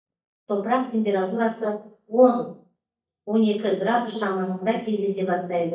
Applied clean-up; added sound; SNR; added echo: neural mask model DeepFilterNet 3.